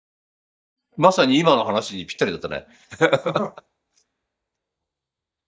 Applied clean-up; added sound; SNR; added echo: neural mask model DeepFilterNet 3.